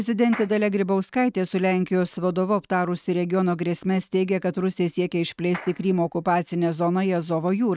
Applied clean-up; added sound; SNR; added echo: neural mask model RNNoise.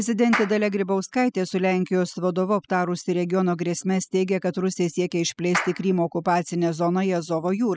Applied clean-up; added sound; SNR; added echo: classical method spectral subtraction.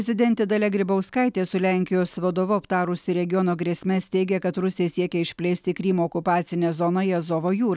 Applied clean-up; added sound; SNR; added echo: none; none; none; none.